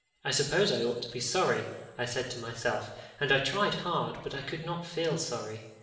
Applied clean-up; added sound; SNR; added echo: none; none; none; reverberation time 1.1 s.